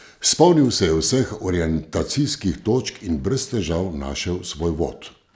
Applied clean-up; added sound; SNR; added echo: none; none; none; none.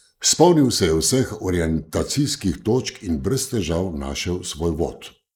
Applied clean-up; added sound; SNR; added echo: neural mask model Resemble Enhance denoiser.